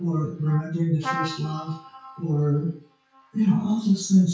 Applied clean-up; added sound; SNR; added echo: classical method WPE with log-MMSE.